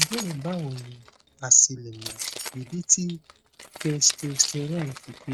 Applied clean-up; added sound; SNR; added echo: neural mask model RNNoise.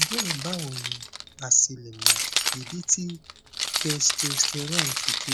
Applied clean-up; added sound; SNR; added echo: none; Keys jangling; -1 dB; none.